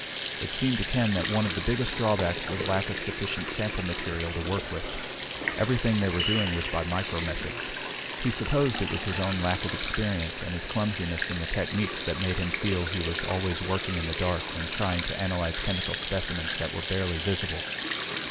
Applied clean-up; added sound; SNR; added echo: none; Sink (filling or washing); -1 dB; none.